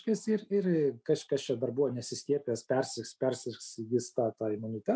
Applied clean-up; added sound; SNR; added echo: none; none; none; none.